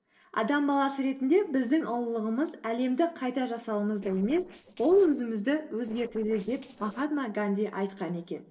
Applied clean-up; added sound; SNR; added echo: neural separator model SepFormer DNS4.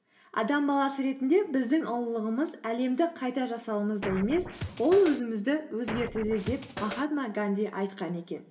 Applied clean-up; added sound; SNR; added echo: none; Scratching (performance technique); 9 dB; reverberation time 0.9 s.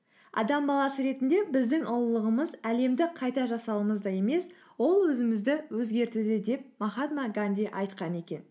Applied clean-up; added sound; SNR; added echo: none; none; none; none.